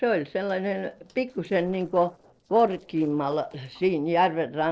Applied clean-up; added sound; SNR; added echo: neural separator model SepFormer DNS4.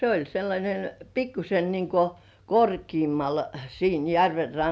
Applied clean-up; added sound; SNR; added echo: none; none; none; none.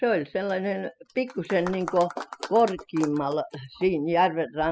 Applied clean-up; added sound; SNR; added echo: classical method spectral subtraction.